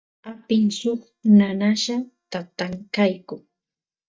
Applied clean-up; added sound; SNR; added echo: neural mask model DeepFilterNet 3.